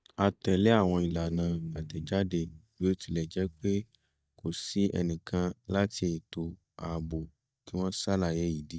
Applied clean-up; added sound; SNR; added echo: neural mask model DeepFilterNet 3.